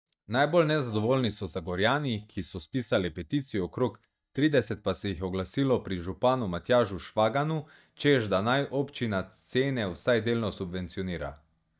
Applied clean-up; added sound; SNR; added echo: neural mask model DeepFilterNet 3.